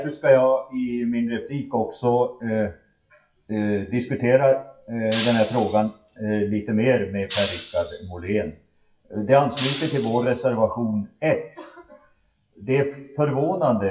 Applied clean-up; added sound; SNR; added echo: classical method WPE with log-MMSE.